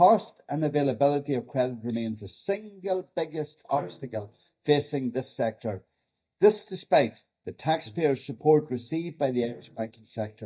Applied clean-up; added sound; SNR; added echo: neural mask model DeepFilterNet 3.